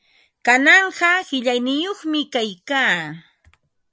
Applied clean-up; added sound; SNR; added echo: none; none; none; none.